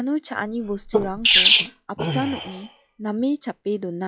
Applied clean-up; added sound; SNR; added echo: classical method log-MMSE.